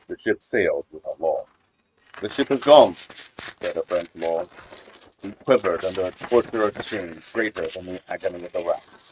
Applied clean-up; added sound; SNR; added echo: neural mask model RNNoise.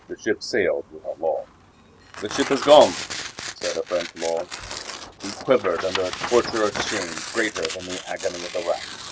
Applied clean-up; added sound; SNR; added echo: none; Tearing; 9 dB; none.